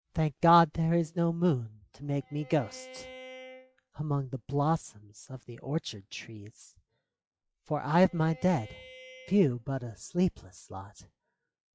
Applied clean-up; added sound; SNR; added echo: classical method log-MMSE.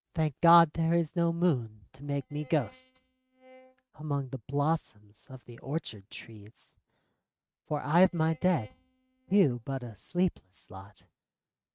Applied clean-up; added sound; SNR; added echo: neural mask model RNNoise.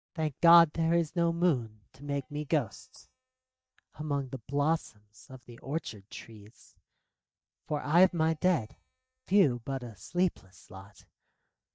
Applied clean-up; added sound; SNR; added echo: neural mask model DeepFilterNet 3.